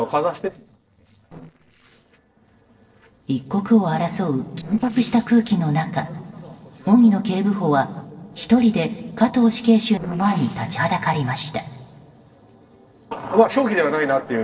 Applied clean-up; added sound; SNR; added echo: neural separator model SepFormer DNS4.